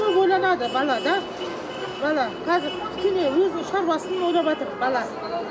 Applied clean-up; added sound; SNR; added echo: none; none; none; none.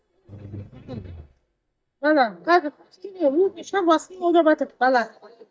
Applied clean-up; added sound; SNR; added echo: neural mask model DeepFilterNet 3.